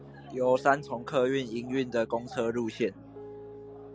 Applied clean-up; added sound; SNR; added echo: none; Piano; 16 dB; none.